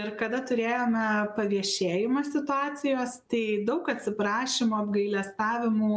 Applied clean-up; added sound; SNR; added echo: none; none; none; none.